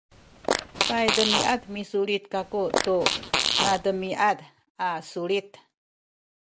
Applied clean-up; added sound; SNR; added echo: none; Fart; -1 dB; none.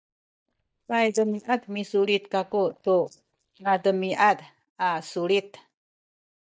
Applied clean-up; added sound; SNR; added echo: neural mask model DeepFilterNet 3.